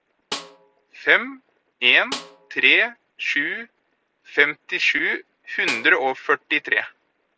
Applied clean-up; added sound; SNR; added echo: none; Snare drum; 15 dB; none.